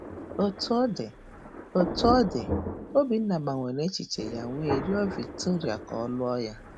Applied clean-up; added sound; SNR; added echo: none; Thunder; 8 dB; none.